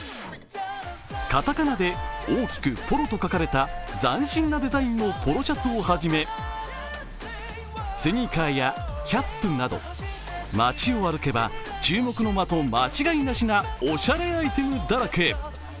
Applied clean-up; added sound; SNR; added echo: none; none; none; none.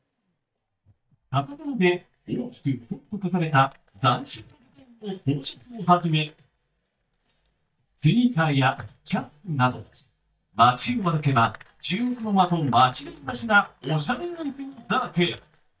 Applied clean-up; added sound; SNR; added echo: neural mask model DeepFilterNet 3.